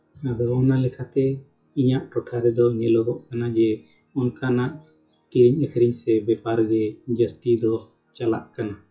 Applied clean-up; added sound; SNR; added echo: classical method WPE with log-MMSE.